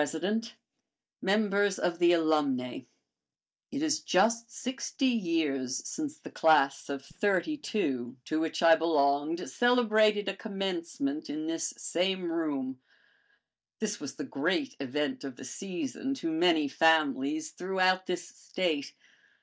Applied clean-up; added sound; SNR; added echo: neural mask model DeepFilterNet 3.